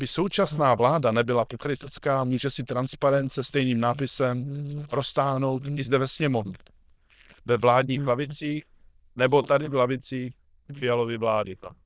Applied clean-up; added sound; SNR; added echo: neural diffusion model UNIVERSE++.